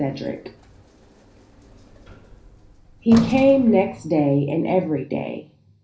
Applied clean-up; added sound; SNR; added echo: none; Sliding door; 15 dB; reverberation time 0.5 s.